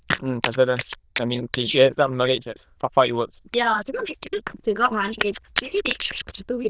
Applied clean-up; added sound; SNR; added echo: neural diffusion model UNIVERSE++.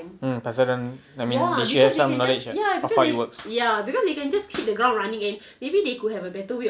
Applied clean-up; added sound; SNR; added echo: none; none; none; none.